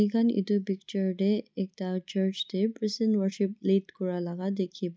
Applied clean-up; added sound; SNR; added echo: none; none; none; none.